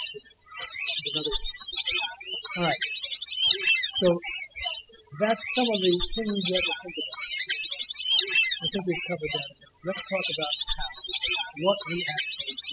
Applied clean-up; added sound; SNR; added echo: classical method spectral subtraction.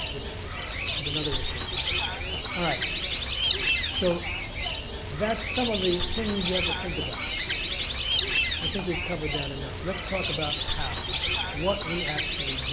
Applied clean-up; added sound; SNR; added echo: none; Bird; -4 dB; none.